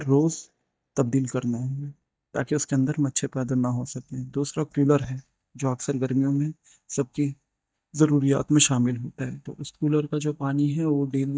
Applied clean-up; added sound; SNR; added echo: neural mask model DeepFilterNet 3.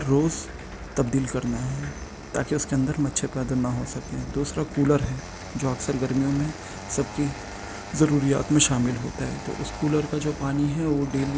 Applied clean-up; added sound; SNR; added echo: none; Engine starting; 15 dB; none.